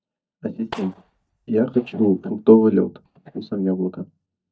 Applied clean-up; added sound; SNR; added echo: neural mask model DeepFilterNet 3.